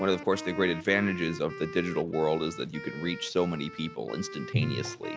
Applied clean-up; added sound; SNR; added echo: none; Wind instrument, woodwind instrument; 12 dB; none.